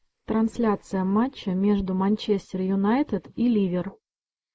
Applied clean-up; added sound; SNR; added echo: neural mask model Resemble Enhance denoiser.